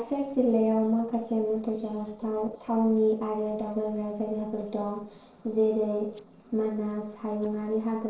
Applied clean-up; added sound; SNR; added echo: neural separator model SepFormer DNS4.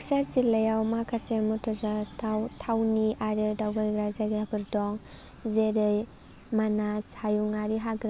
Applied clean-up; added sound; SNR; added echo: none; none; none; none.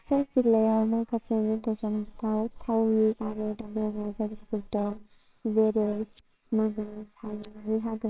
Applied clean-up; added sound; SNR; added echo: neural separator model SepFormer WHAMR!.